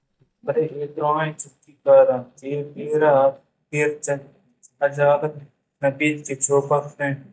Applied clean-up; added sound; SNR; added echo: neural mask model DeepFilterNet 3.